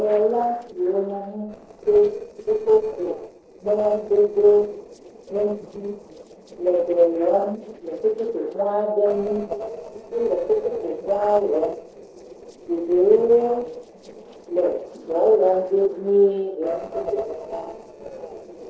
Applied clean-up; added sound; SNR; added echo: neural separator model SepFormer DNS4.